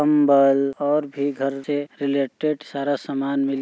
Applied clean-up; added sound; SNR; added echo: none; none; none; none.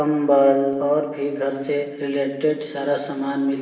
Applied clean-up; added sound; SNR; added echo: none; none; none; reverberation time 1.2 s.